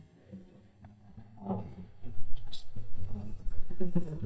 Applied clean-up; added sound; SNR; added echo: neural mask model DeepFilterNet 3.